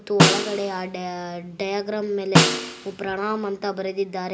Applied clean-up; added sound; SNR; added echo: none; Snare drum; -3 dB; none.